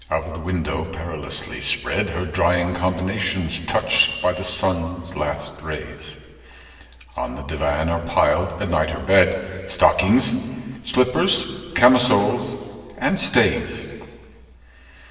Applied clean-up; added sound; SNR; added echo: none; none; none; reverberation time 1.9 s.